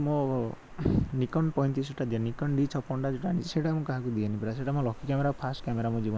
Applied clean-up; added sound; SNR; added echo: none; Water; 15 dB; none.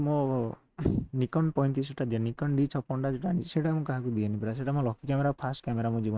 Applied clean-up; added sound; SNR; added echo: neural mask model RNNoise.